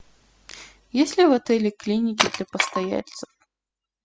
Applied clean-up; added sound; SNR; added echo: classical method spectral subtraction.